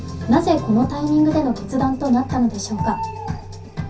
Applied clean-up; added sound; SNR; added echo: none; Bird; 17 dB; reverberation time 0.3 s.